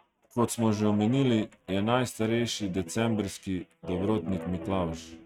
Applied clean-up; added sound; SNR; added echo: neural mask model RNNoise.